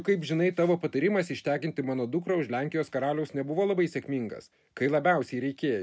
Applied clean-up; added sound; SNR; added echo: none; none; none; none.